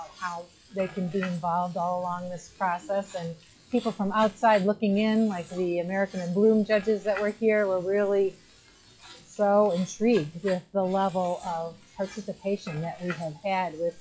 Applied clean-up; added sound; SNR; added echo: classical method log-MMSE.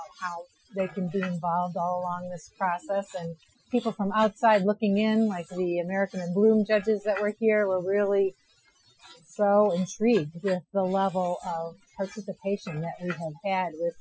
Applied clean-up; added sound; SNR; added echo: classical method Wiener filter.